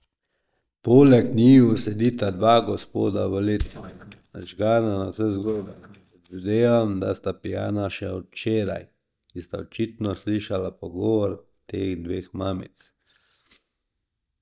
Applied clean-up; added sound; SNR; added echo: neural mask model DeepFilterNet 3.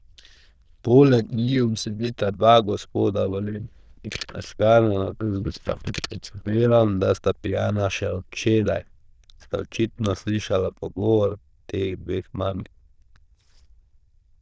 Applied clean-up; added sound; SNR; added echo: neural diffusion model UNIVERSE++.